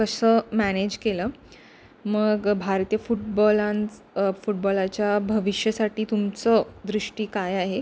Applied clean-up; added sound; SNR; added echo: none; none; none; none.